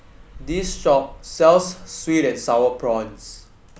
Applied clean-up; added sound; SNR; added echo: none; Car passing by; 18 dB; none.